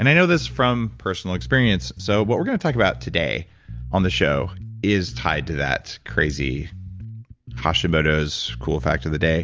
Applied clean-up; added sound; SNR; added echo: none; Bass guitar; 13 dB; none.